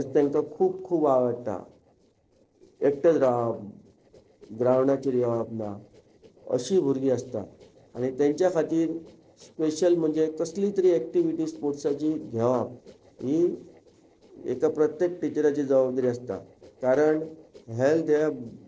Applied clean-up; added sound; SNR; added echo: neural separator model SepFormer DNS4.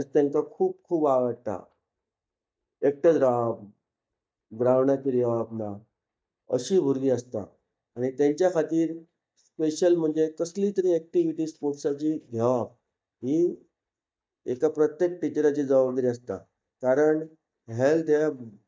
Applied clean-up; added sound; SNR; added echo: neural mask model DeepFilterNet 3.